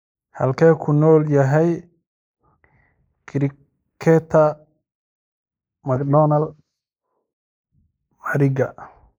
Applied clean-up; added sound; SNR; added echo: neural mask model Resemble Enhance denoiser.